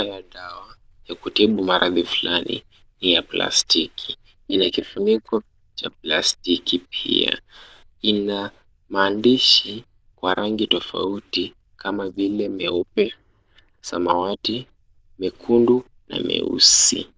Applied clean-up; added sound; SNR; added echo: neural diffusion model UNIVERSE++.